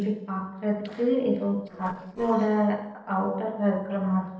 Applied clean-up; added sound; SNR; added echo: neural separator model SepFormer DNS4.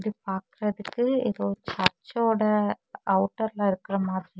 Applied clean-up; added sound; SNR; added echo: none; none; none; none.